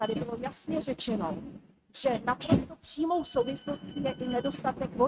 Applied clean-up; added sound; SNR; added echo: neural mask model RNNoise.